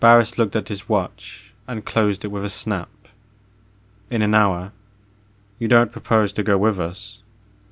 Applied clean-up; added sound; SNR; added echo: none; none; none; none.